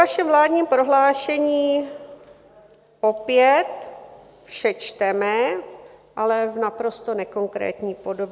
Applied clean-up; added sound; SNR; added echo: none; none; none; none.